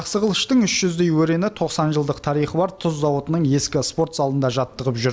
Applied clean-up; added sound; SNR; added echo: none; none; none; none.